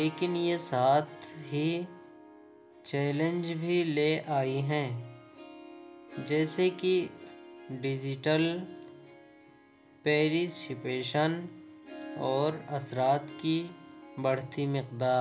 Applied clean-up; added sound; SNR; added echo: none; Harp; 17 dB; none.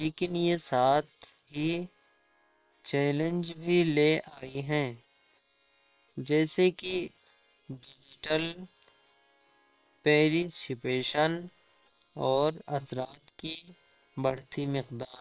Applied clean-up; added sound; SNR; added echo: neural separator model SepFormer WHAM!.